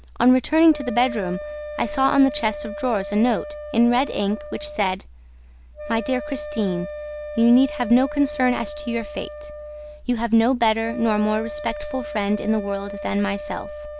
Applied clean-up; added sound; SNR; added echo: none; Wind instrument, woodwind instrument; 11 dB; none.